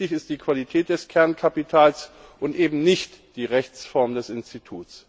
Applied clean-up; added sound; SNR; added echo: none; none; none; none.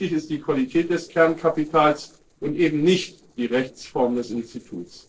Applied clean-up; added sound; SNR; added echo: neural separator model SepFormer DNS4.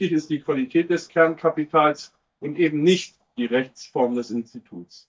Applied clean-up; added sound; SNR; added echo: neural mask model DeepFilterNet 3.